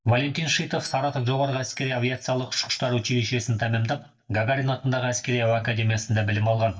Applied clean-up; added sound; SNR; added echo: neural mask model DeepFilterNet 3.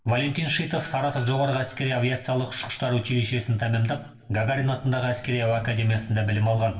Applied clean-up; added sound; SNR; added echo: none; Doorbell; 15 dB; reverberation time 0.8 s.